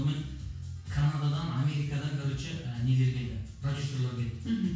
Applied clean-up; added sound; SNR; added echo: none; none; none; reverberation time 0.6 s.